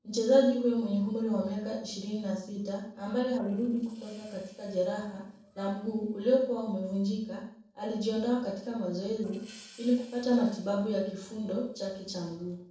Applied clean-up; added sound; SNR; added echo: neural separator model SepFormer DNS4.